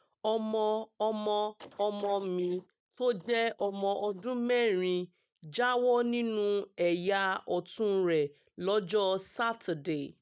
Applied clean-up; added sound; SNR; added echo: neural mask model DeepFilterNet 3.